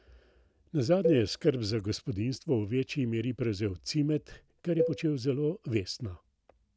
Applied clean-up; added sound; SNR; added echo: none; Cowbell; 6 dB; none.